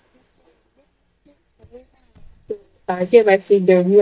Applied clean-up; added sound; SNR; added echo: neural mask model DeepFilterNet 3.